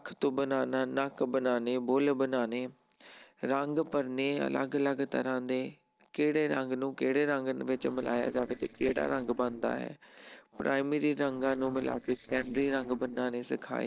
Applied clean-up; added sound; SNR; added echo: neural separator model SepFormer DNS4.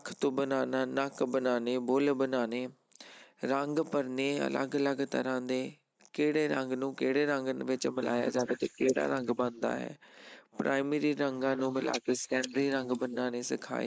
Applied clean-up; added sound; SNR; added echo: neural mask model Resemble Enhance denoiser.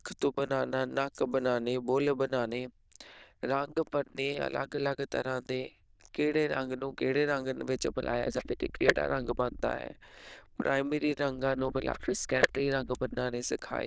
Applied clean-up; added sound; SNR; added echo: neural diffusion model UNIVERSE++.